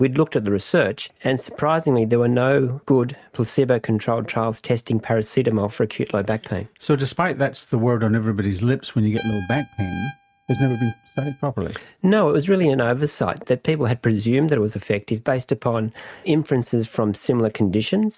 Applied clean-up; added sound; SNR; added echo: neural mask model RNNoise.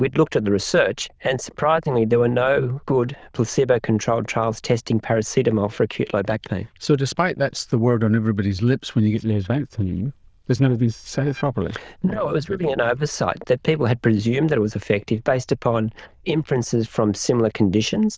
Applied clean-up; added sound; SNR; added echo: neural diffusion model UNIVERSE++.